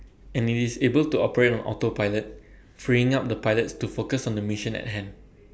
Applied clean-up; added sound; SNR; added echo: none; none; none; none.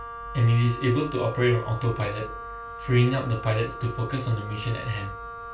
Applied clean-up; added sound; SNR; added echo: none; Wind instrument, woodwind instrument; 12 dB; reverberation time 0.3 s.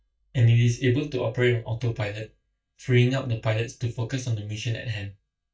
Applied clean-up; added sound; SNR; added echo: neural mask model DeepFilterNet 3.